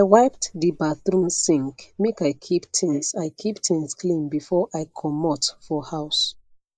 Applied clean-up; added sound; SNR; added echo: neural mask model Resemble Enhance denoiser.